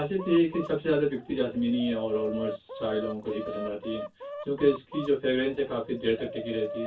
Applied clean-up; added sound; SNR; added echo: none; Chicken, rooster; 11 dB; reverberation time 0.2 s.